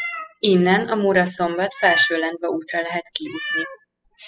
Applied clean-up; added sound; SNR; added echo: classical method spectral subtraction.